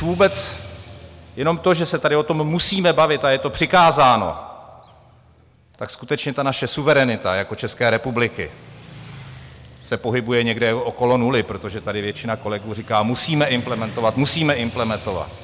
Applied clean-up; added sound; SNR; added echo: none; Motorcycle / Traffic noise, roadway noise; 19 dB; none.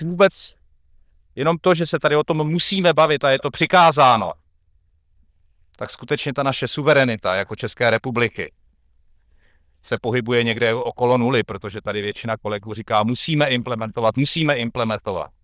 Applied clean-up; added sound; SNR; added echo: neural diffusion model UNIVERSE++.